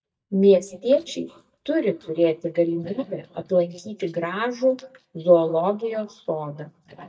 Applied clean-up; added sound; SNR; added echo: neural mask model DeepFilterNet 3.